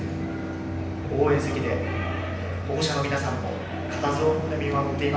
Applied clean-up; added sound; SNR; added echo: none; Bowed string instrument; 9 dB; reverberation time 0.9 s.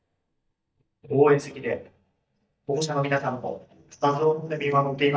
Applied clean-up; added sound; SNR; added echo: neural mask model DeepFilterNet 3.